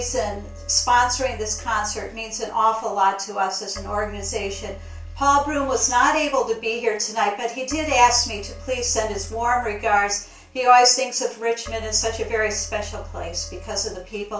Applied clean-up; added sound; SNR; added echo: none; Keyboard (musical); 15 dB; reverberation time 0.3 s.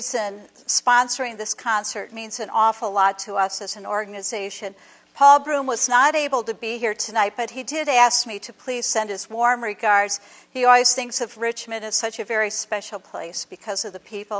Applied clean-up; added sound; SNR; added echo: none; none; none; none.